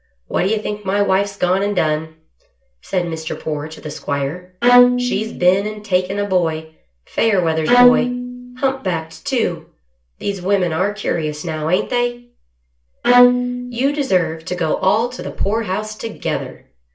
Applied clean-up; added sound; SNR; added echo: none; Bowed string instrument; -2 dB; reverberation time 0.3 s.